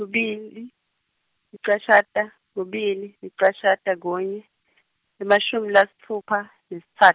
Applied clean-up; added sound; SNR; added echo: none; none; none; none.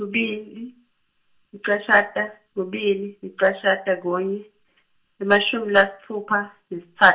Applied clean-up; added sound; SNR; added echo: none; none; none; reverberation time 0.3 s.